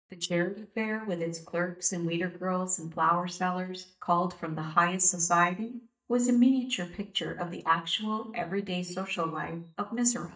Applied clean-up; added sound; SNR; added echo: neural mask model DeepFilterNet 3.